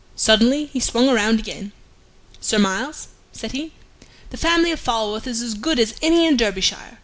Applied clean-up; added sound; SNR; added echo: none; none; none; none.